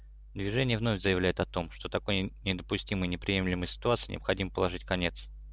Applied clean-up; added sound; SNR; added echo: none; none; none; none.